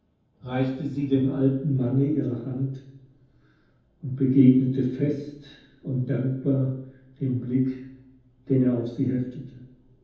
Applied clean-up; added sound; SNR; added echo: none; none; none; reverberation time 0.9 s.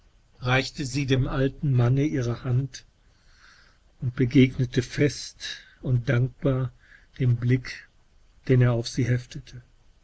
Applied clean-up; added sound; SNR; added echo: none; none; none; none.